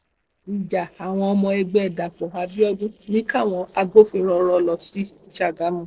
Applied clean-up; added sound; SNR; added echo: neural separator model SepFormer DNS4.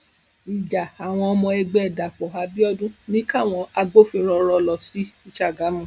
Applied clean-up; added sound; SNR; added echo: none; none; none; none.